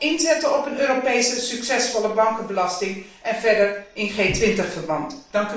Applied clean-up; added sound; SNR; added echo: none; none; none; reverberation time 0.5 s.